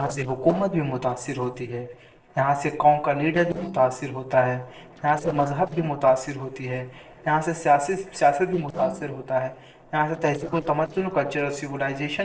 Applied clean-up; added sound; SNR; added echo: neural separator model SepFormer DNS4.